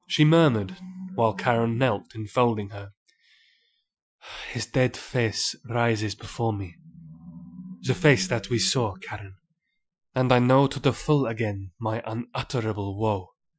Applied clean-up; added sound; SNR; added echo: classical method Wiener filter.